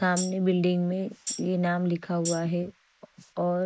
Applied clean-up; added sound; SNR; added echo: neural mask model Resemble Enhance denoiser.